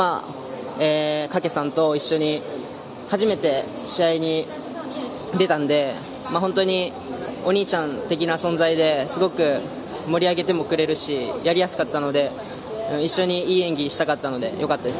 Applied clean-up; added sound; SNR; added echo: none; none; none; none.